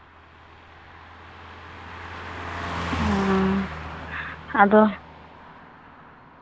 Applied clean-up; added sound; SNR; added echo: none; Car passing by; 8 dB; none.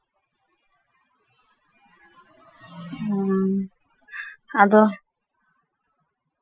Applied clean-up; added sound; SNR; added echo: classical method Wiener filter.